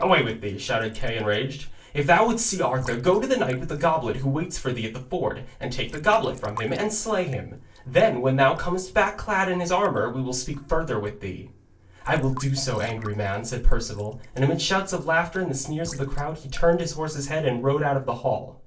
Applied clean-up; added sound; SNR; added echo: neural separator model SepFormer DNS4.